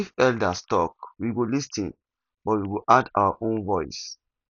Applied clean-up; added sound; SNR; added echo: none; none; none; none.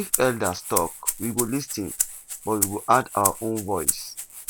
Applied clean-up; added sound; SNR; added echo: none; Rattle (instrument); 3 dB; none.